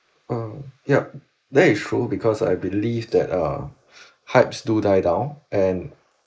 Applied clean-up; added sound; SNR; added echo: neural mask model Resemble Enhance denoiser.